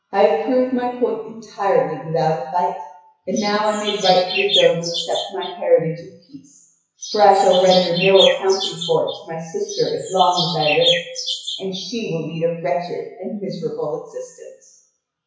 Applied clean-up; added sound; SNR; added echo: classical method WPE with log-MMSE.